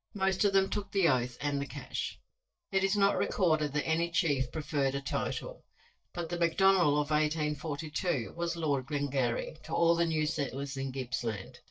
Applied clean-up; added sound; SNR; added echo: neural mask model DeepFilterNet 3.